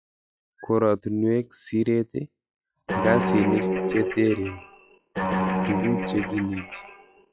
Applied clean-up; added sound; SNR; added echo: classical method log-MMSE.